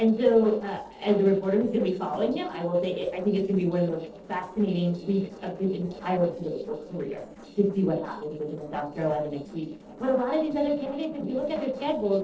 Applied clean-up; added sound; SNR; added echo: neural separator model SepFormer DNS4.